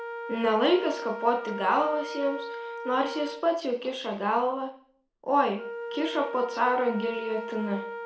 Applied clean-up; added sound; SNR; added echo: none; Wind instrument, woodwind instrument; 10 dB; reverberation time 0.5 s.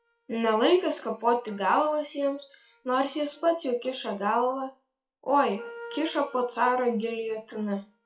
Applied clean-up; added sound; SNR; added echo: classical method WPE with log-MMSE.